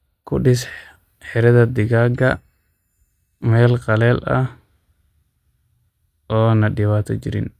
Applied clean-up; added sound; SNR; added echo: neural mask model DeepFilterNet 3.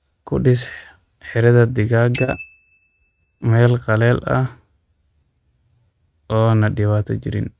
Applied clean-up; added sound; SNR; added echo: neural mask model RNNoise.